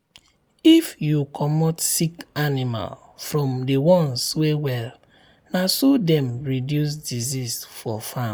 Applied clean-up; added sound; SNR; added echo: none; none; none; none.